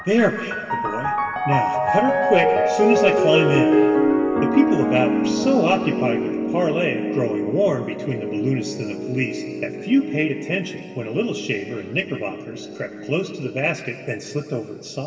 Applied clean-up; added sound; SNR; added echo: none; Piano; 0 dB; reverberation time 2.8 s.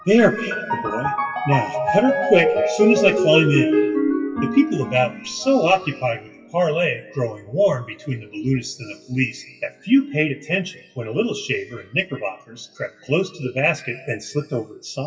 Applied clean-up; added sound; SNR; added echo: classical method WPE with log-MMSE.